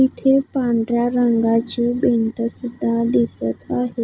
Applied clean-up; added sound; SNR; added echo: none; none; none; none.